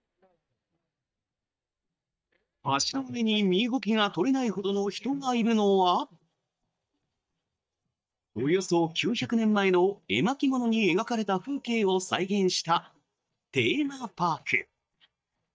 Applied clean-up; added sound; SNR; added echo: neural mask model DeepFilterNet 3.